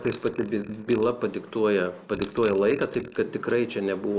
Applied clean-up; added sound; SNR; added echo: neural mask model Resemble Enhance denoiser.